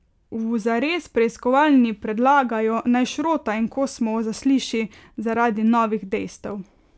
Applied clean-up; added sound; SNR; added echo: none; none; none; none.